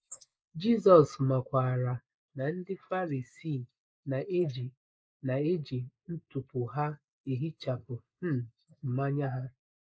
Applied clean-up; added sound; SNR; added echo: neural mask model Resemble Enhance denoiser.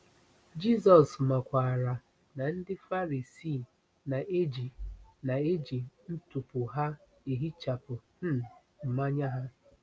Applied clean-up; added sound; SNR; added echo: none; none; none; none.